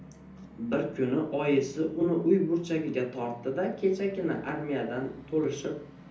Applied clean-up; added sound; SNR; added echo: none; Musical instrument; 19 dB; reverberation time 0.5 s.